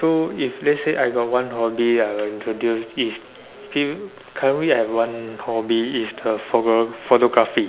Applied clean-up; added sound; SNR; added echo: none; none; none; none.